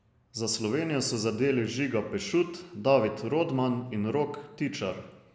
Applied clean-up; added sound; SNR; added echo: none; none; none; none.